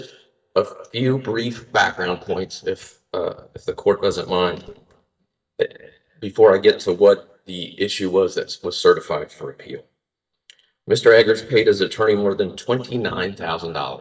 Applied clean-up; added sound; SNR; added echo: neural mask model DeepFilterNet 3.